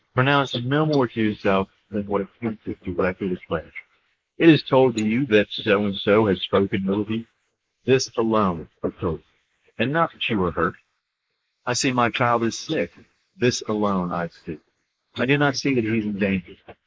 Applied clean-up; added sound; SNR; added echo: neural mask model Resemble Enhance denoiser.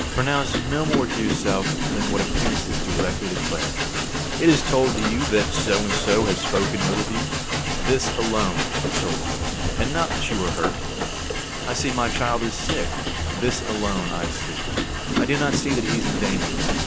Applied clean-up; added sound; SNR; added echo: none; Train; -1 dB; none.